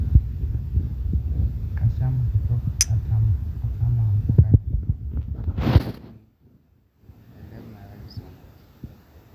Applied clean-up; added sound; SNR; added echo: none; Chink, clink; 11 dB; none.